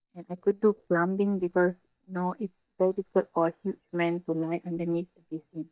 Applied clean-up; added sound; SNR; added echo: neural mask model DeepFilterNet 3.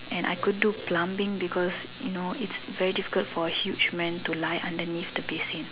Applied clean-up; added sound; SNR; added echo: none; none; none; none.